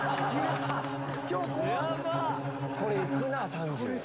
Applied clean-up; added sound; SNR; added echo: none; Bowed string instrument; 3 dB; none.